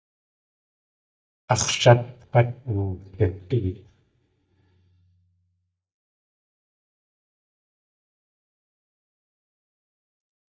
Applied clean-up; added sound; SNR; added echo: neural mask model DeepFilterNet 3.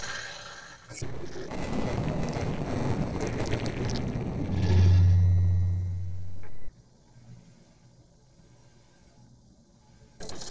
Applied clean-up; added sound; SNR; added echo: neural separator model SepFormer DNS4.